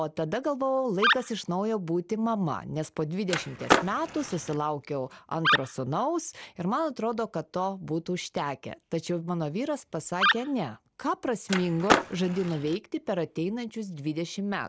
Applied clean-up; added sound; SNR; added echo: none; Skateboard + Animal; -1 dB; none.